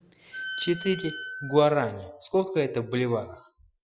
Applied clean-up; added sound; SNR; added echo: classical method Wiener filter.